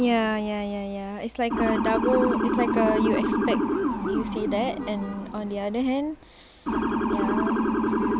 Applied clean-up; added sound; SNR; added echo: none; Motor vehicle (road) / Siren; -1 dB; none.